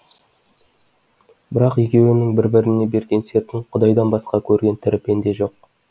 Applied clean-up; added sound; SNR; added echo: none; none; none; none.